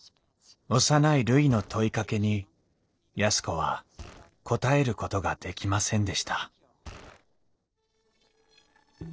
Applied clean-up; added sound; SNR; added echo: neural separator model SepFormer DNS4.